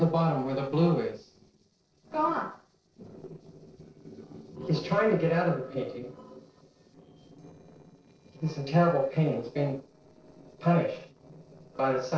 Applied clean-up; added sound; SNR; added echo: neural separator model SepFormer DNS4.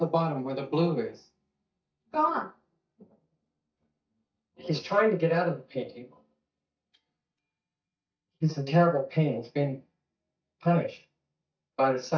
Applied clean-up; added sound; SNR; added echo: neural mask model DeepFilterNet 3.